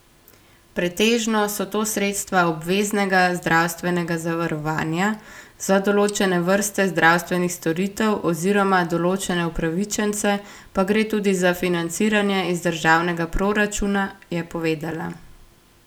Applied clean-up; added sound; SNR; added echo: none; none; none; none.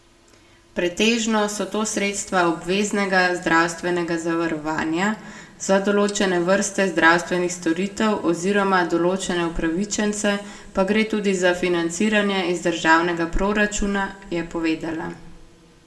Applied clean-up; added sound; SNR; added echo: none; none; none; reverberation time 1.7 s.